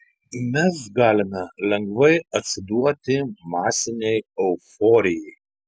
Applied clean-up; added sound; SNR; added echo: none; none; none; none.